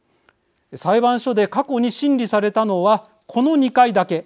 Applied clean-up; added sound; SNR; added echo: none; none; none; none.